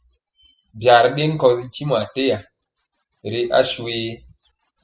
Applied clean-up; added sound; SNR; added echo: classical method spectral subtraction.